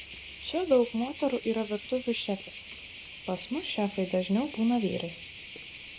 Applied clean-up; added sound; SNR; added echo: none; Cricket; 14 dB; none.